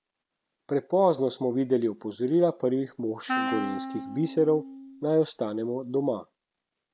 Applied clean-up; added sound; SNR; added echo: none; Wind instrument, woodwind instrument; 8 dB; none.